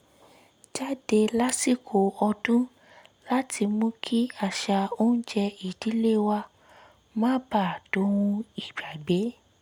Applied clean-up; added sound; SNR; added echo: none; none; none; none.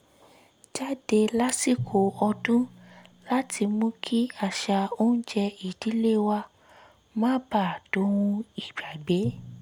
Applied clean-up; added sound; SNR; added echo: none; Drum; 18 dB; none.